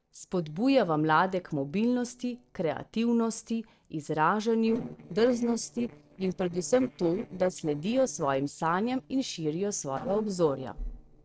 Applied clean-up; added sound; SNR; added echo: neural separator model SepFormer DNS4.